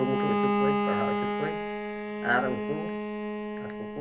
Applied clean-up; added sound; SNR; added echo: none; Bowed string instrument; -4 dB; reverberation time 0.3 s.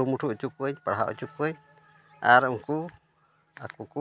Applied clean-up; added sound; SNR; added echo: none; none; none; none.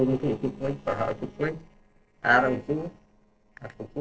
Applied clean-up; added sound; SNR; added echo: neural separator model SepFormer DNS4.